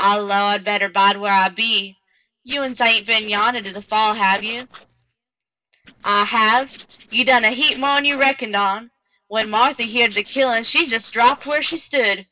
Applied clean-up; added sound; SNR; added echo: neural separator model SepFormer DNS4.